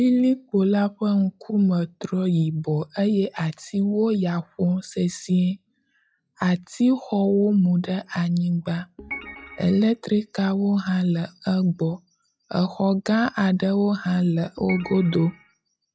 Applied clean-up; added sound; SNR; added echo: classical method log-MMSE.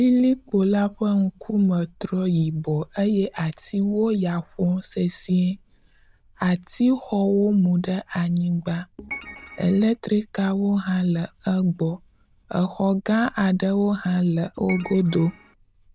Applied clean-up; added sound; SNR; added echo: neural diffusion model UNIVERSE++.